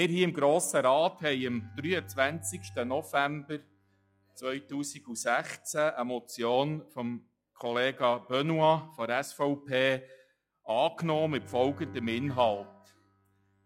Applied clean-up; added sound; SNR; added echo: classical method log-MMSE.